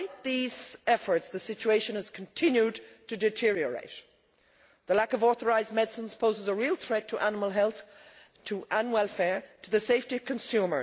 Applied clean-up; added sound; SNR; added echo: none; none; none; none.